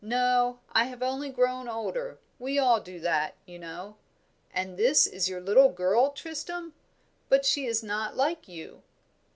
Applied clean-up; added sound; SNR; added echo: none; none; none; none.